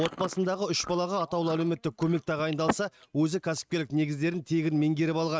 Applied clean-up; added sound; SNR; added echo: neural mask model RNNoise.